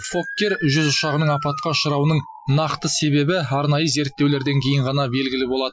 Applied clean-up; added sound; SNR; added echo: classical method Wiener filter.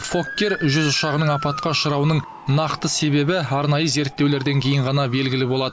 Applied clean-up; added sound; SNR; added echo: none; Motor vehicle (road) / Siren; 15 dB; none.